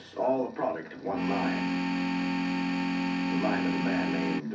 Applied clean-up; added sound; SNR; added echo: none; Organ; -5 dB; reverberation time 0.3 s.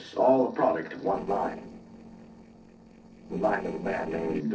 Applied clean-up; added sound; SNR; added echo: neural separator model SepFormer DNS4.